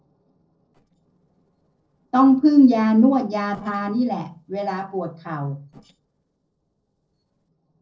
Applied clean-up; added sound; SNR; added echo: neural separator model SepFormer DNS4.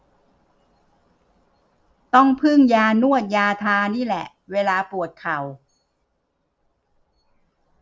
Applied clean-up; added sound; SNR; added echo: none; none; none; none.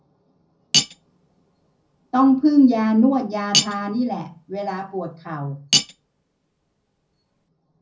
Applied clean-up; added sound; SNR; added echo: none; Cutlery, silverware; 4 dB; reverberation time 0.4 s.